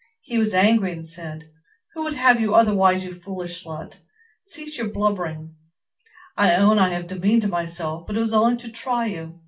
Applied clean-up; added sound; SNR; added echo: none; none; none; reverberation time 0.2 s.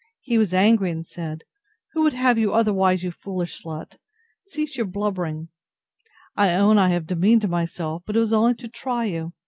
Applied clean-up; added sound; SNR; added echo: none; none; none; none.